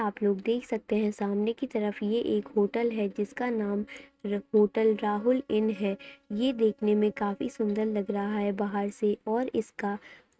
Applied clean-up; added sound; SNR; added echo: neural mask model RNNoise.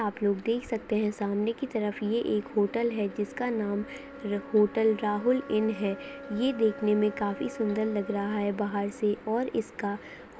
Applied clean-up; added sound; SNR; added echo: none; Wind instrument, woodwind instrument; 18 dB; none.